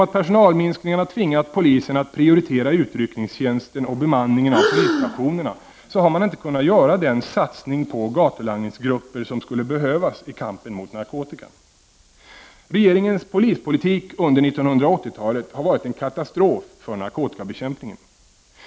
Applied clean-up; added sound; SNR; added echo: none; Breathing; 3 dB; none.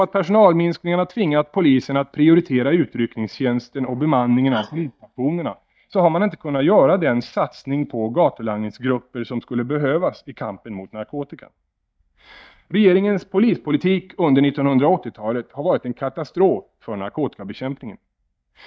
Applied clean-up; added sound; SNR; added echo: neural mask model DeepFilterNet 3.